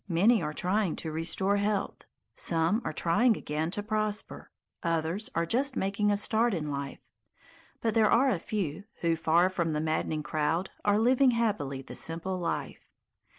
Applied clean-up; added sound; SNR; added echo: none; none; none; none.